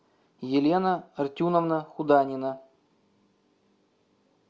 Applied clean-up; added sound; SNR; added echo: none; none; none; none.